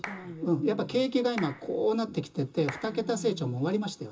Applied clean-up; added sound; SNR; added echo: none; Clapping; 17 dB; reverberation time 0.2 s.